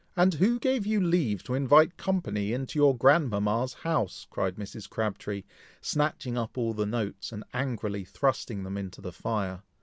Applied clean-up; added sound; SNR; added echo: none; none; none; none.